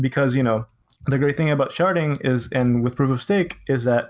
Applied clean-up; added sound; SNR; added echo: none; none; none; none.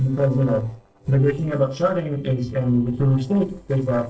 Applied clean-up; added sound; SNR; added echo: neural separator model SepFormer DNS4.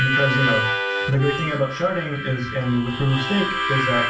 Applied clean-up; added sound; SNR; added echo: none; Harmonica; 2 dB; reverberation time 0.3 s.